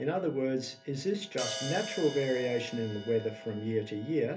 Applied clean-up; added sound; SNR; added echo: none; Crash cymbal; 11 dB; reverberation time 0.3 s.